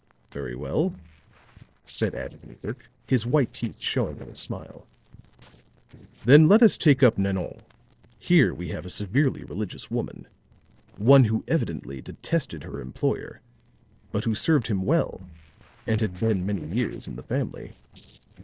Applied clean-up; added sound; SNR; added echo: neural separator model SepFormer DNS4.